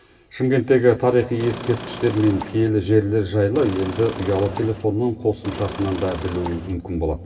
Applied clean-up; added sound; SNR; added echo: none; Engine / Car; 12 dB; reverberation time 2.6 s.